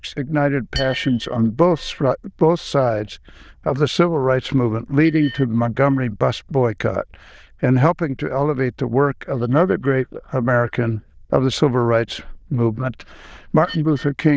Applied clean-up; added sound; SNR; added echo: neural diffusion model UNIVERSE++.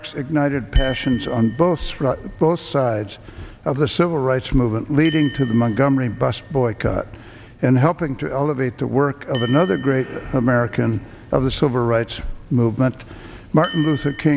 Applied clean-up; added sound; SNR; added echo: none; Bell; 20 dB; none.